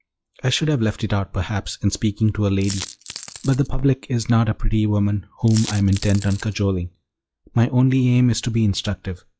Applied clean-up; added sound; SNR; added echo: classical method log-MMSE.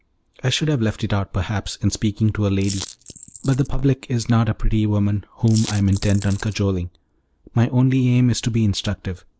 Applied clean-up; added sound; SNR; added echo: neural mask model Resemble Enhance denoiser.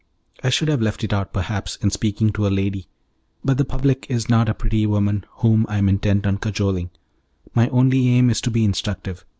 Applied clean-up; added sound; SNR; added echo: none; none; none; none.